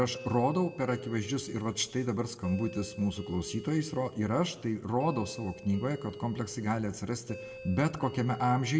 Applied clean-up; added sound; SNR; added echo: none; Doorbell; 16 dB; reverberation time 0.9 s.